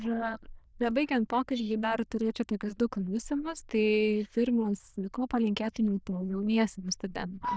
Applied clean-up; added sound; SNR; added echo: neural diffusion model UNIVERSE++.